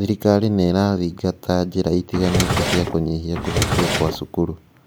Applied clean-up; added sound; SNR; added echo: none; Drawer open or close; 2 dB; none.